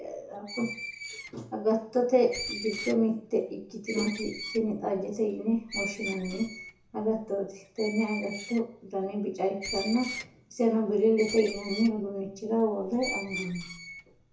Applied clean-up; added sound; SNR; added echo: none; Screech; 12 dB; reverberation time 0.6 s.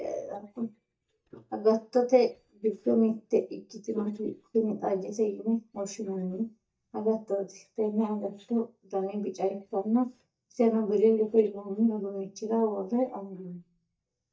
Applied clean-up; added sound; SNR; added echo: neural mask model DeepFilterNet 3.